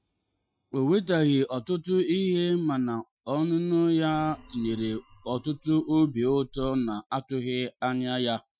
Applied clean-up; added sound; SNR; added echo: classical method Wiener filter.